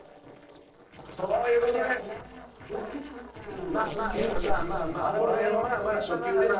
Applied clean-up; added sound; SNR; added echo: neural separator model SepFormer DNS4.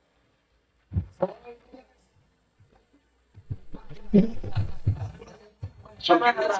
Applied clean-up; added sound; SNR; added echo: neural mask model DeepFilterNet 3.